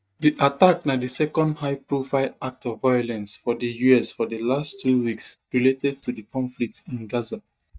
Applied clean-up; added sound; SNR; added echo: neural mask model DeepFilterNet 3.